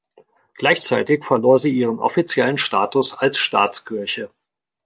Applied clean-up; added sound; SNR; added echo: none; none; none; none.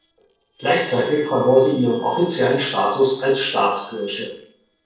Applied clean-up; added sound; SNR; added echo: neural separator model SepFormer DNS4.